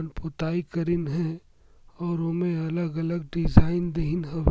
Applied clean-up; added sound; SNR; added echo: none; none; none; none.